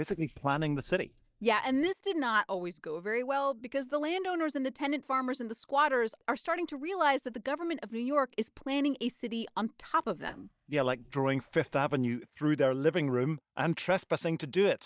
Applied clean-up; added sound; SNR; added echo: neural mask model DeepFilterNet 3.